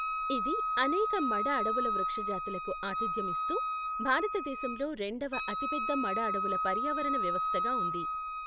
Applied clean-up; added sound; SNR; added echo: none; Wind instrument, woodwind instrument; -2 dB; none.